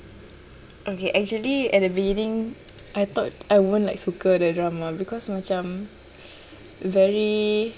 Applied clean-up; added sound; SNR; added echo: none; none; none; none.